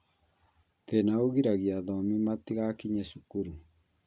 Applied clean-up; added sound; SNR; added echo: none; none; none; none.